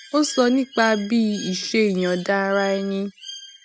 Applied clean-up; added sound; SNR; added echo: none; Bird; 18 dB; none.